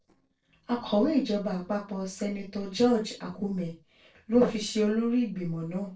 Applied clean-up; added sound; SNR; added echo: neural separator model SepFormer DNS4.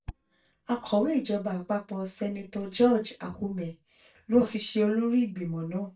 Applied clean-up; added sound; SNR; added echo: neural mask model DeepFilterNet 3.